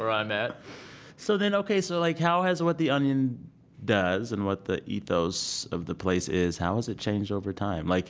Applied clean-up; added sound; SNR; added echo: none; none; none; none.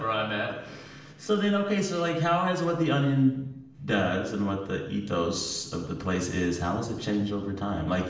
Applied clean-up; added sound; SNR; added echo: none; none; none; reverberation time 0.8 s.